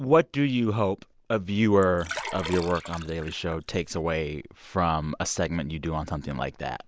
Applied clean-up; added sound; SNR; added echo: none; Liquid; 13 dB; none.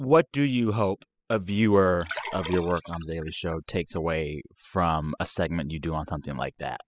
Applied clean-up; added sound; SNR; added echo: classical method spectral subtraction.